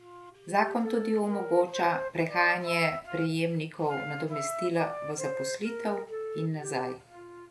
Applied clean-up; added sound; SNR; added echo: none; Wind instrument, woodwind instrument; 7 dB; none.